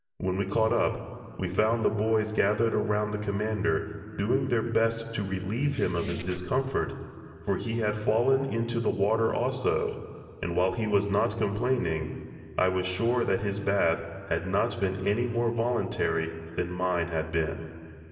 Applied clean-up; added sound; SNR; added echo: neural separator model SepFormer DNS4.